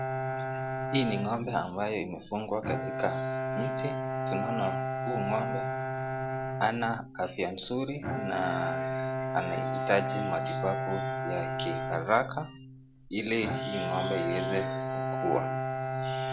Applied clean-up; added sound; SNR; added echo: none; Bowed string instrument; 0 dB; none.